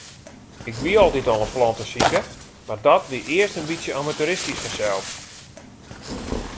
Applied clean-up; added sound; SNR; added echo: none; Tearing; 7 dB; none.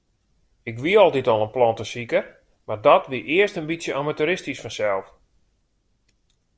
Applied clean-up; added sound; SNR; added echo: none; none; none; none.